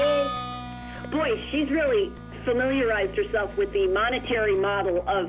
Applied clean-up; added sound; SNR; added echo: none; Bass guitar + Harmonica; 11 dB; none.